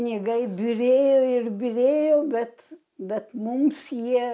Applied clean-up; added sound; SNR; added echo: none; none; none; none.